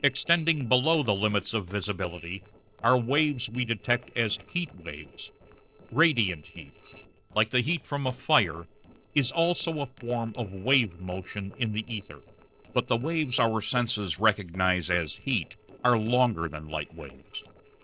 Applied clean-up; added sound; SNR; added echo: neural separator model SepFormer DNS4.